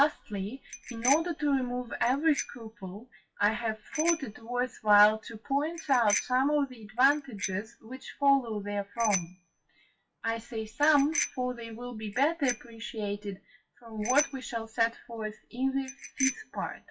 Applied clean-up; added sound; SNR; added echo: classical method WPE with log-MMSE.